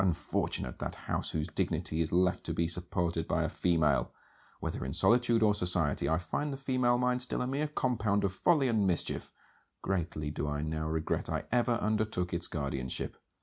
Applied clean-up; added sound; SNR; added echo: none; none; none; none.